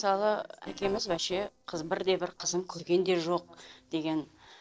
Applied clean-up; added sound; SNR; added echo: neural separator model SepFormer DNS4.